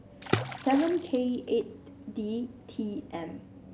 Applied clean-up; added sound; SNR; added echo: none; Water / Splash, splatter; 7 dB; none.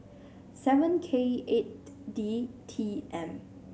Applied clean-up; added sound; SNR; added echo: none; none; none; none.